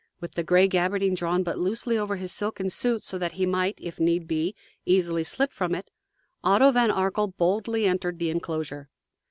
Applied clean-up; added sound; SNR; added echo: none; none; none; none.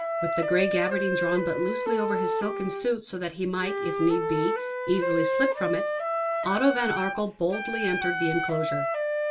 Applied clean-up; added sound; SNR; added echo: none; Wind instrument, woodwind instrument; 0 dB; reverberation time 0.2 s.